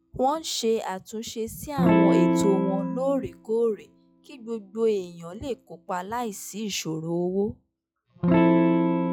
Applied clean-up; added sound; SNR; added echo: classical method log-MMSE.